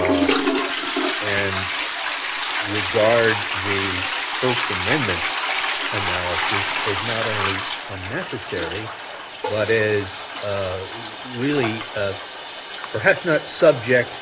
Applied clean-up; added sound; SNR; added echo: none; Toilet flush; 1 dB; none.